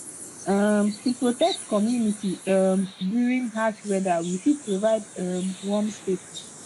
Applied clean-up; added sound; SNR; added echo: neural mask model Resemble Enhance denoiser.